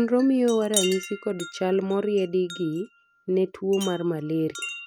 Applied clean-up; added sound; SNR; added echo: none; Wind chime; 12 dB; none.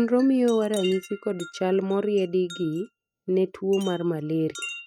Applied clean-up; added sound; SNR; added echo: neural mask model RNNoise.